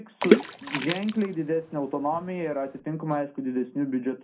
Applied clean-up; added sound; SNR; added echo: none; Water / Splash, splatter; -1 dB; reverberation time 0.2 s.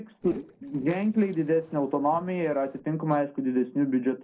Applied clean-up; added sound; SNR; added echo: neural separator model SepFormer DNS4.